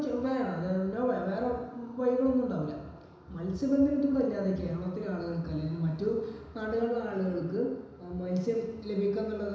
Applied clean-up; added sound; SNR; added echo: none; none; none; reverberation time 1.0 s.